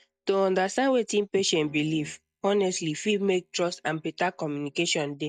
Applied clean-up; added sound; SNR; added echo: neural mask model DeepFilterNet 3.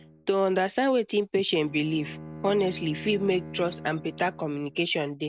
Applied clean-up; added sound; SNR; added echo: none; Bowed string instrument; 16 dB; none.